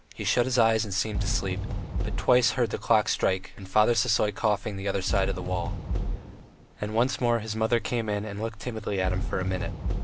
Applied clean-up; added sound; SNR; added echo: none; Fireworks; 6 dB; none.